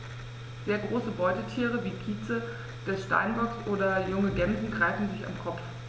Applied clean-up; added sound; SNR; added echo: none; none; none; none.